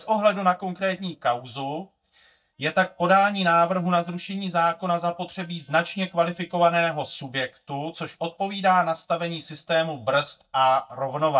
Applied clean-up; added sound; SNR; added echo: neural mask model DeepFilterNet 3.